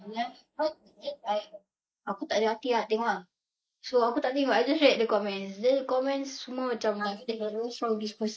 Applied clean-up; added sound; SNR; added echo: neural mask model Resemble Enhance denoiser.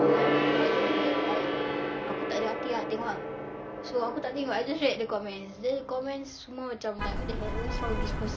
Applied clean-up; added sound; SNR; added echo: none; Vehicle horn, car horn, honking + Gong; -3 dB; none.